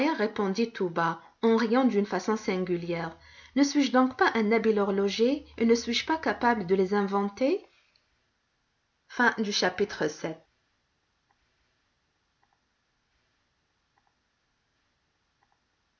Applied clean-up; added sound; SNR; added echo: none; none; none; none.